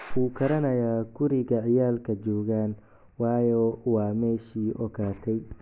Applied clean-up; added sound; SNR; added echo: none; none; none; none.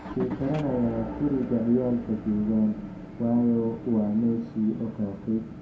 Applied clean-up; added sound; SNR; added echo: none; Motor vehicle (road) / Engine; 11 dB; reverberation time 0.4 s.